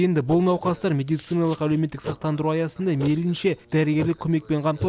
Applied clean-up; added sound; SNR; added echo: none; Writing; 16 dB; none.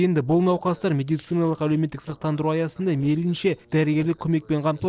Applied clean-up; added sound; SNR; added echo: neural separator model SepFormer DNS4.